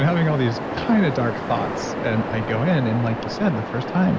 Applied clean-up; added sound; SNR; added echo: none; Waves, surf; 6 dB; none.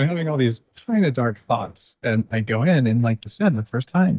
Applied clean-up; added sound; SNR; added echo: neural mask model DeepFilterNet 3.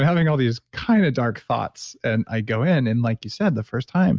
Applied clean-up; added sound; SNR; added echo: none; none; none; none.